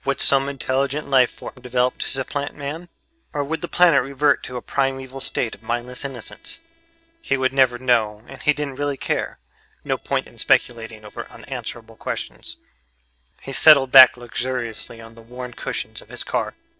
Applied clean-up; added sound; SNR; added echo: neural separator model SepFormer DNS4.